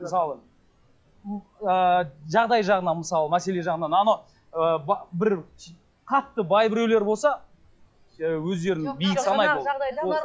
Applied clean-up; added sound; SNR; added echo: classical method log-MMSE.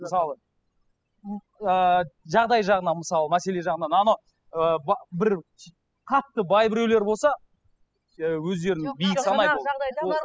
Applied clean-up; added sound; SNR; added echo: classical method spectral subtraction.